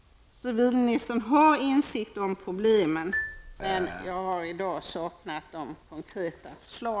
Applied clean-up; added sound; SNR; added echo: none; Marimba, xylophone + Burping, eructation; 10 dB; none.